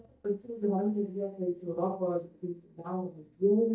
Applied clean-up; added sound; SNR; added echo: neural mask model DeepFilterNet 3.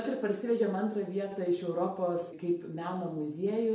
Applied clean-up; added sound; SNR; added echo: none; none; none; none.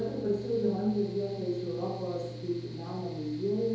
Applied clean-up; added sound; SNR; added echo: none; Mechanical fan; 11 dB; reverberation time 2.6 s.